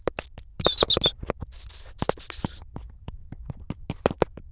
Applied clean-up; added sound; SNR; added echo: neural diffusion model UNIVERSE++.